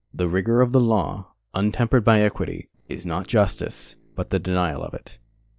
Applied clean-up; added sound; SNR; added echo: neural separator model SepFormer DNS4.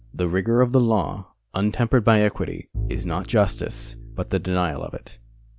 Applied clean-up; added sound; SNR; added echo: none; Bowed string instrument; 13 dB; none.